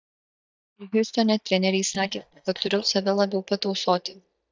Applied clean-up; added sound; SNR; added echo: neural mask model DeepFilterNet 3.